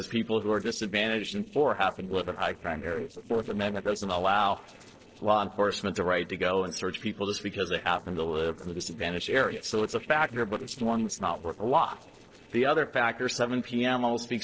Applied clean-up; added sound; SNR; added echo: neural separator model SepFormer DNS4.